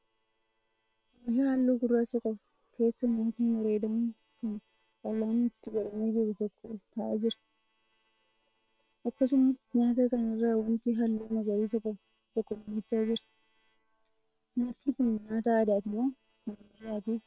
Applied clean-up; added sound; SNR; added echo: neural separator model SepFormer WHAM!.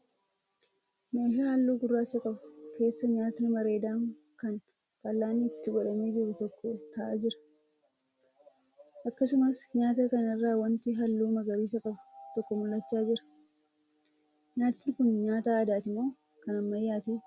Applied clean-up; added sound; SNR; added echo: none; none; none; none.